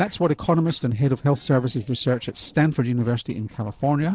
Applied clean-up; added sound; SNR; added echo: neural separator model SepFormer DNS4.